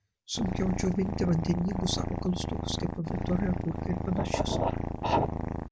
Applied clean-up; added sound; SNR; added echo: none; Purr; 2 dB; none.